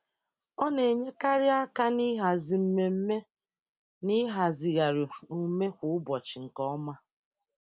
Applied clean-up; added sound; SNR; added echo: none; none; none; none.